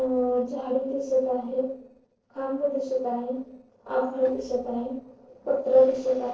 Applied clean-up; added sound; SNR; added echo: neural separator model SepFormer DNS4.